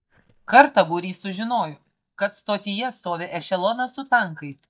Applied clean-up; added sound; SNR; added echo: neural mask model DeepFilterNet 3.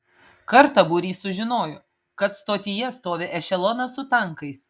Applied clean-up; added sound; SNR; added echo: none; none; none; none.